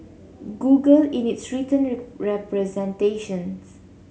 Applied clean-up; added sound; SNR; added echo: none; none; none; none.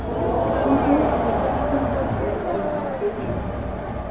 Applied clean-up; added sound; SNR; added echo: none; Crowd; -5 dB; reverberation time 0.3 s.